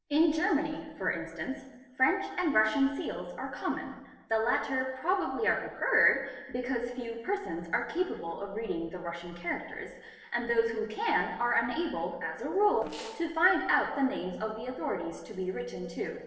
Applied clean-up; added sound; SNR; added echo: neural separator model SepFormer DNS4.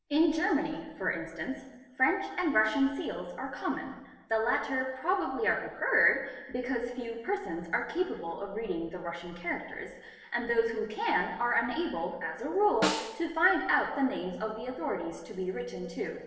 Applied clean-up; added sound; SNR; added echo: none; Snare drum; 8 dB; reverberation time 1.0 s.